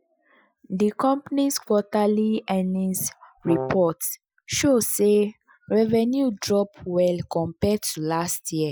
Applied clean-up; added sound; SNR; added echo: classical method Wiener filter.